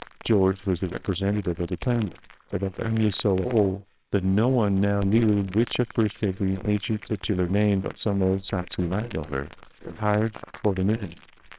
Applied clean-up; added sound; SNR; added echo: neural separator model SepFormer WHAMR!.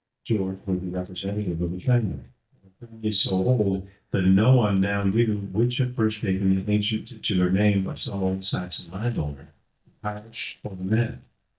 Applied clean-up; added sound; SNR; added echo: neural mask model DeepFilterNet 3.